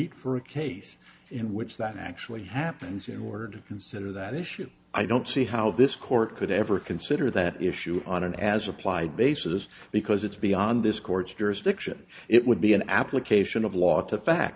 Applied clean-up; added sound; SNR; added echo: none; none; none; none.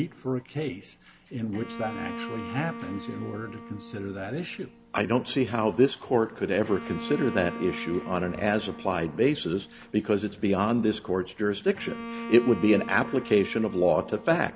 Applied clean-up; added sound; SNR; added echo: none; Bowed string instrument; 14 dB; none.